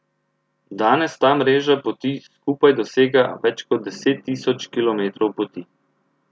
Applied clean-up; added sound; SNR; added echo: none; none; none; none.